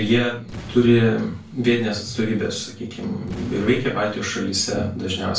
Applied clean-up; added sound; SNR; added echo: none; Boom; 19 dB; reverberation time 0.3 s.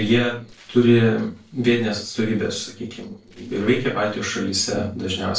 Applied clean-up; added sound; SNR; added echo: neural separator model SepFormer DNS4.